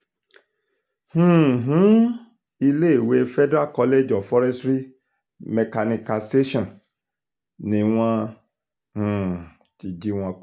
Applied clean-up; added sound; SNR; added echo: none; none; none; none.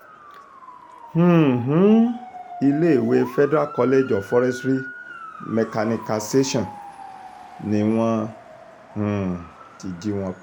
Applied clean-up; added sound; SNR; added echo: none; Motor vehicle (road) / Siren; 17 dB; none.